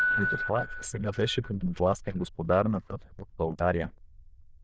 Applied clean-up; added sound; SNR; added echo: neural diffusion model UNIVERSE++.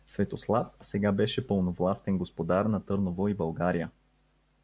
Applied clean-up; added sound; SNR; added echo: none; none; none; none.